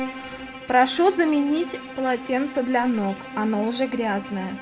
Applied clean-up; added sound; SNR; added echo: none; Bowed string instrument; 12 dB; none.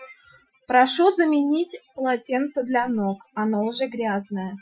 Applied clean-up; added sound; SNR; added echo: classical method Wiener filter.